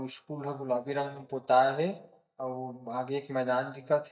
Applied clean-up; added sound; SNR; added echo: neural mask model DeepFilterNet 3.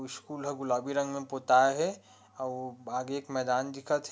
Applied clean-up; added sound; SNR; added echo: none; none; none; none.